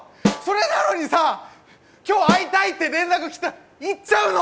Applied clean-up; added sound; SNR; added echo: none; Snare drum; 6 dB; none.